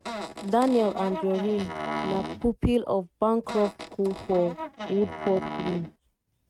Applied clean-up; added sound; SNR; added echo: neural mask model RNNoise.